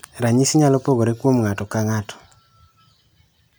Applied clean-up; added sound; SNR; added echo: none; none; none; none.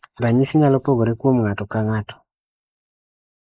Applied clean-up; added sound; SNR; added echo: neural mask model Resemble Enhance denoiser.